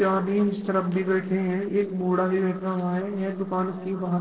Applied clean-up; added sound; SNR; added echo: neural separator model SepFormer DNS4.